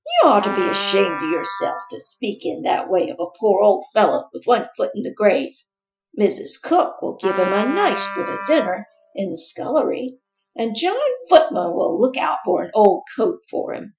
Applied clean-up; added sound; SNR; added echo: classical method Wiener filter.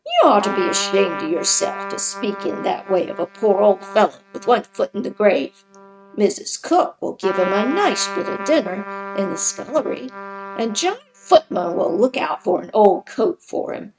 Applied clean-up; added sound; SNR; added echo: neural mask model RNNoise.